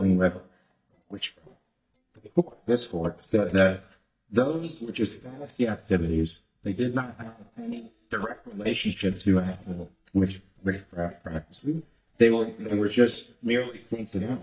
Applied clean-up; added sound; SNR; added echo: neural mask model DeepFilterNet 3.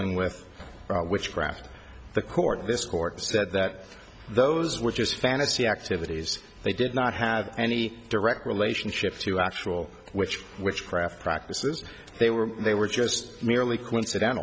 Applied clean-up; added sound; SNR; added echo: none; none; none; none.